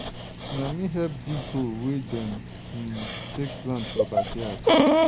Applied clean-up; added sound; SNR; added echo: none; Dog; -5 dB; none.